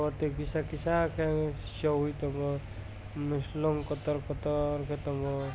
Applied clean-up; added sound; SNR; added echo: none; Wind / Bird / Insect; 13 dB; none.